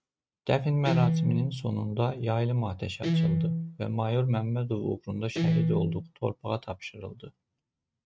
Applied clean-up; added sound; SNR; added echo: neural mask model RNNoise.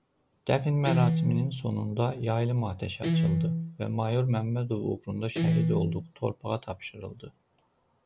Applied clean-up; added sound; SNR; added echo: none; Guitar; 1 dB; none.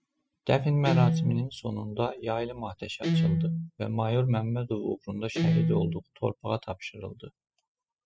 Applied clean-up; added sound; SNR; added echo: classical method spectral subtraction.